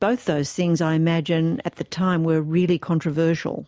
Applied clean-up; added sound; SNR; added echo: none; none; none; none.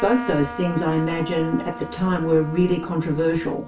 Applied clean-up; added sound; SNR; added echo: none; Trumpet; 13 dB; reverberation time 0.3 s.